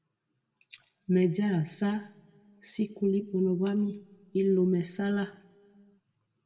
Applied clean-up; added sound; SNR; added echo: none; none; none; reverberation time 1.6 s.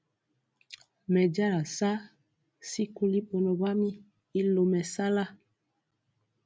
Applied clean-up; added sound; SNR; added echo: none; none; none; none.